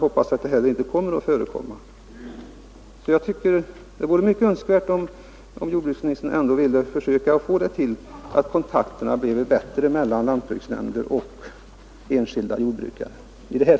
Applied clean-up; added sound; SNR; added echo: none; none; none; none.